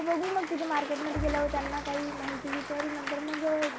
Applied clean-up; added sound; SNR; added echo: none; Applause / Cheering + Bowed string instrument; 5 dB; none.